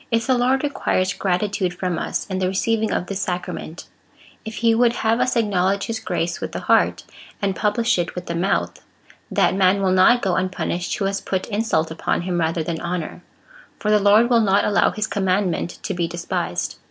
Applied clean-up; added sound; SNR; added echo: none; none; none; none.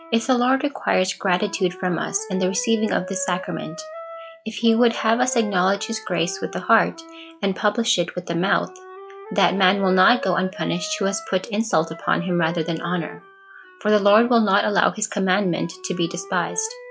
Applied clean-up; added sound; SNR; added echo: classical method log-MMSE.